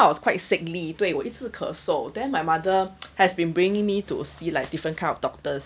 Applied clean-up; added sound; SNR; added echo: none; none; none; none.